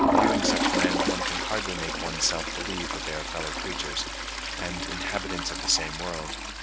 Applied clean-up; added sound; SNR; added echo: none; Toilet flush; -4 dB; none.